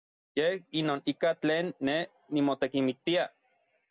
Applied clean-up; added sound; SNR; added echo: none; none; none; none.